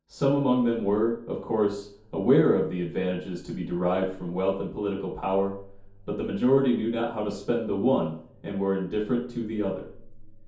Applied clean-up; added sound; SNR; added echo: none; none; none; reverberation time 0.6 s.